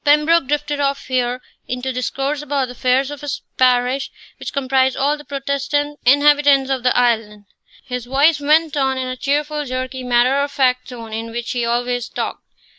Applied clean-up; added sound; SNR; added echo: neural mask model Resemble Enhance denoiser.